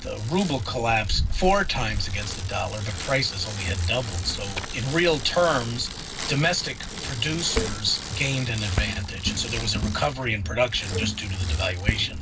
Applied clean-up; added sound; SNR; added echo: none; Bicycle; 5 dB; reverberation time 0.4 s.